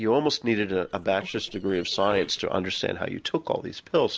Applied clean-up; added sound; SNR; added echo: neural separator model SepFormer DNS4.